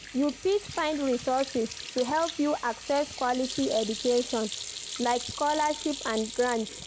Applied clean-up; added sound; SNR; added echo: none; Sink (filling or washing) / Hands; 11 dB; none.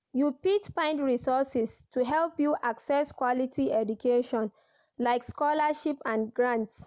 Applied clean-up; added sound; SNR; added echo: none; none; none; none.